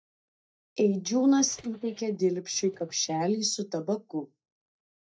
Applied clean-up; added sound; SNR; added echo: neural mask model DeepFilterNet 3.